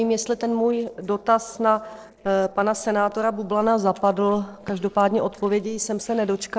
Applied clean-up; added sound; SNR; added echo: neural separator model SepFormer DNS4.